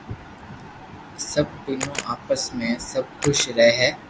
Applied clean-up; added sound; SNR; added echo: none; Camera; 12 dB; none.